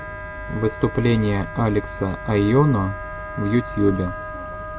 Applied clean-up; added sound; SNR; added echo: none; Wind instrument, woodwind instrument; 12 dB; none.